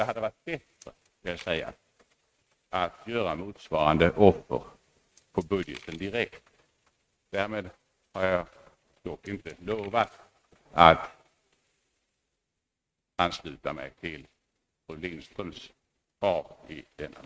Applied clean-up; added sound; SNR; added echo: neural mask model RNNoise.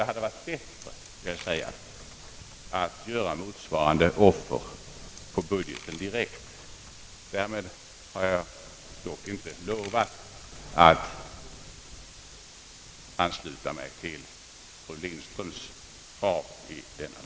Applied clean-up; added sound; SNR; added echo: none; Coin (dropping); 18 dB; none.